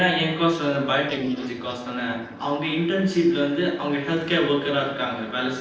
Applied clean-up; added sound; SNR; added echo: neural separator model SepFormer DNS4.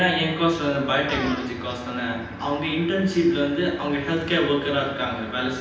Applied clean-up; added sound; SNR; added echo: none; Fart; 15 dB; reverberation time 0.9 s.